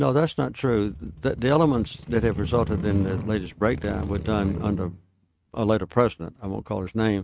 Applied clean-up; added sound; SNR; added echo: neural mask model RNNoise.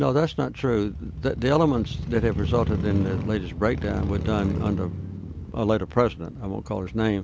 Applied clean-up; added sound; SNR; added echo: none; Motorcycle; 6 dB; none.